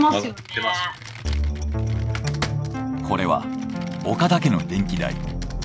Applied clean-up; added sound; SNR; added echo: none; Computer keyboard; 15 dB; none.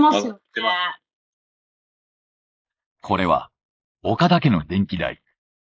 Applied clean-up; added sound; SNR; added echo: neural mask model Resemble Enhance denoiser.